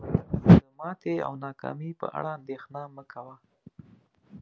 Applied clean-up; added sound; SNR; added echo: none; none; none; none.